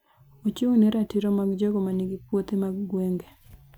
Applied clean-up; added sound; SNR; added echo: none; none; none; none.